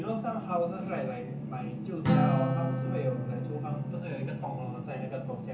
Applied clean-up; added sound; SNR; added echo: none; Acoustic guitar; 0 dB; reverberation time 0.7 s.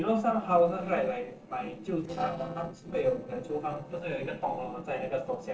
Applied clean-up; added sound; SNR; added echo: neural separator model SepFormer DNS4.